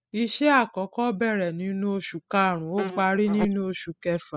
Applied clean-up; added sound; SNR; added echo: classical method spectral subtraction.